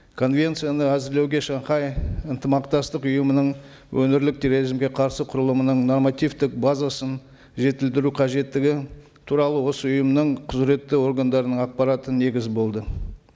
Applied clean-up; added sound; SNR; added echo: none; none; none; none.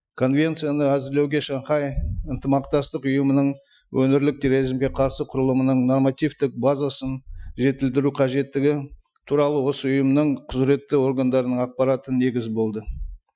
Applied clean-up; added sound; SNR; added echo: classical method Wiener filter.